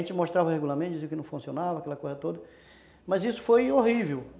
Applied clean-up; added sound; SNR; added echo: none; none; none; none.